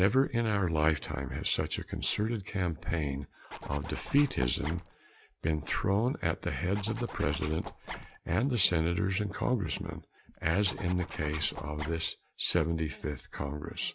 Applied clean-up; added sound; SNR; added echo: none; Zipper (clothing); 12 dB; none.